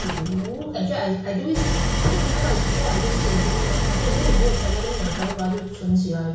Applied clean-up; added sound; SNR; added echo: none; Idling; -3 dB; reverberation time 0.6 s.